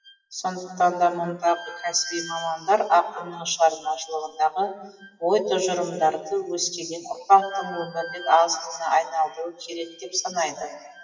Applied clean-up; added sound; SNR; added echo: classical method WPE with log-MMSE.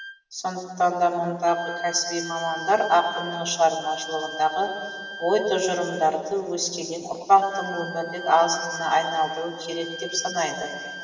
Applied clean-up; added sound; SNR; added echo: none; Wind instrument, woodwind instrument; 12 dB; reverberation time 2.3 s.